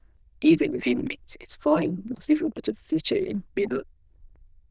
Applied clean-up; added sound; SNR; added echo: neural diffusion model UNIVERSE++.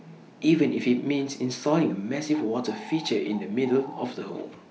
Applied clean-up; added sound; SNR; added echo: none; Bird; 17 dB; none.